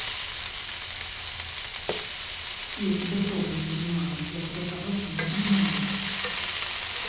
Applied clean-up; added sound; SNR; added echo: none; Frying (food); -3 dB; reverberation time 1.3 s.